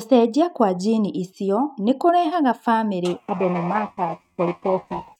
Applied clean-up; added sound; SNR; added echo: neural mask model RNNoise.